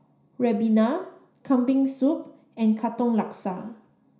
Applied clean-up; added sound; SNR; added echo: none; none; none; reverberation time 0.5 s.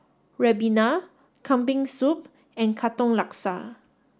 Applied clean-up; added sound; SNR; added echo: none; none; none; none.